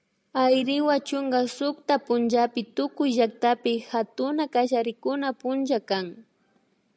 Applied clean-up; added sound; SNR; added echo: none; none; none; none.